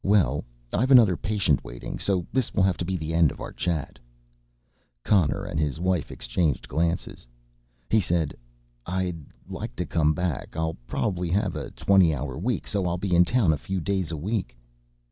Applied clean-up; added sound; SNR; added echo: none; none; none; none.